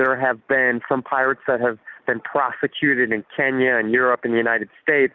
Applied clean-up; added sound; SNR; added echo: none; none; none; none.